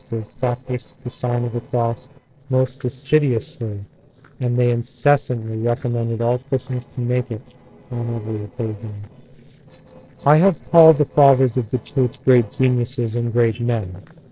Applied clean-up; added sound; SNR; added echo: neural separator model SepFormer DNS4.